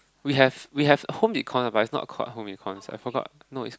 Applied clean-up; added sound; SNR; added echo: none; none; none; none.